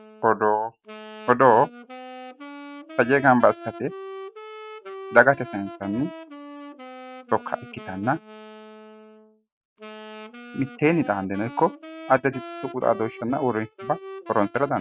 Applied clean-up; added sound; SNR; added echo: neural mask model RNNoise.